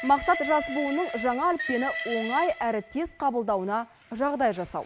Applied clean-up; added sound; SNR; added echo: none; Train; 10 dB; none.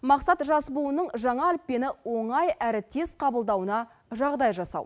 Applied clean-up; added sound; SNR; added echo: none; none; none; none.